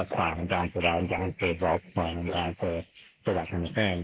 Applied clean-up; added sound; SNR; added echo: neural mask model Resemble Enhance denoiser.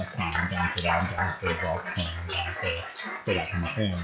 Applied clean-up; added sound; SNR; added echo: classical method log-MMSE.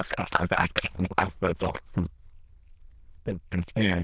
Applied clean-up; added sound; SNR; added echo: neural diffusion model UNIVERSE++.